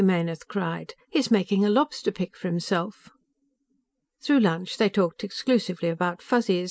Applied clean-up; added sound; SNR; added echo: neural mask model Resemble Enhance denoiser.